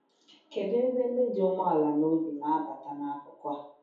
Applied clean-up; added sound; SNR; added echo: none; none; none; reverberation time 0.6 s.